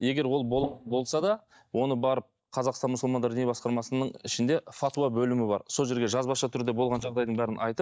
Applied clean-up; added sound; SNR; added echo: neural mask model DeepFilterNet 3.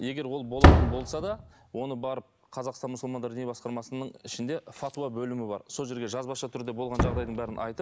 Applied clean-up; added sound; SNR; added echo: none; Slam; -5 dB; none.